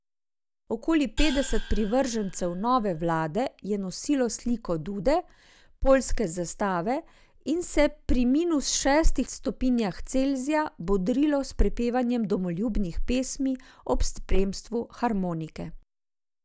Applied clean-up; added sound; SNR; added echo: none; Gong; 14 dB; none.